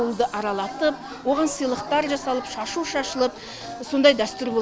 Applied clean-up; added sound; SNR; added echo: none; none; none; none.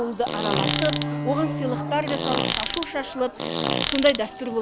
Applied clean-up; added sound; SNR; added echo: none; Fart + Bowed string instrument; 0 dB; none.